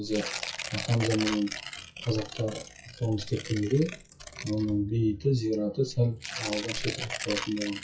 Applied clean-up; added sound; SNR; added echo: classical method WPE with log-MMSE.